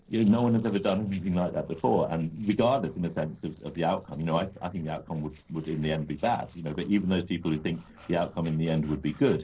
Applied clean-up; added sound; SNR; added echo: neural separator model SepFormer DNS4.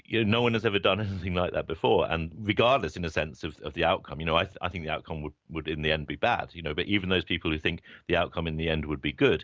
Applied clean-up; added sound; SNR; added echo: none; none; none; none.